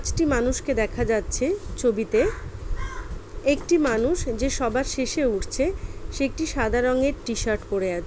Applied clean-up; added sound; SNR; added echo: none; none; none; none.